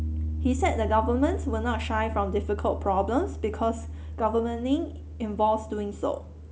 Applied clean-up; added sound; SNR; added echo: none; Piano; 6 dB; none.